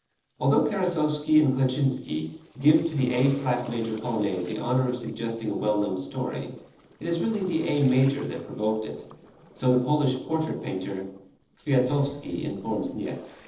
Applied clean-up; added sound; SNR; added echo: neural separator model SepFormer DNS4.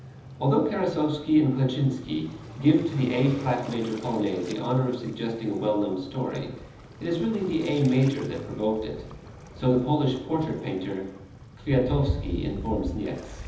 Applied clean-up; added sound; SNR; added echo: none; Waves, surf; 13 dB; reverberation time 1.3 s.